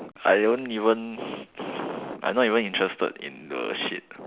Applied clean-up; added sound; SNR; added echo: none; none; none; none.